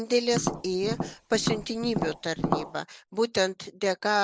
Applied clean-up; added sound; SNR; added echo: none; Tap; 4 dB; none.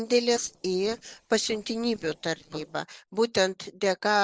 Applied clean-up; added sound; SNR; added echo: neural separator model SepFormer DNS4.